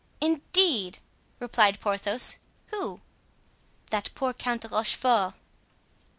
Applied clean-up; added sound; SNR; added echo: none; none; none; none.